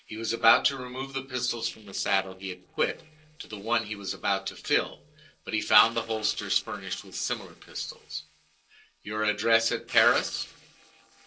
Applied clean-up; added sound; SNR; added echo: neural separator model SepFormer DNS4.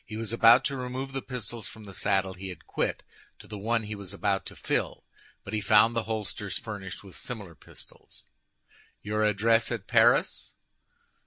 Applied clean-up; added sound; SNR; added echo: none; none; none; none.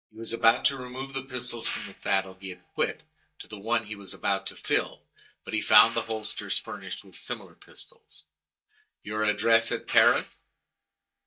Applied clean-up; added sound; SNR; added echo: neural mask model DeepFilterNet 3.